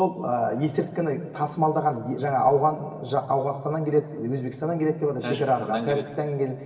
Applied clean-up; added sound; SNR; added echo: none; none; none; reverberation time 2.2 s.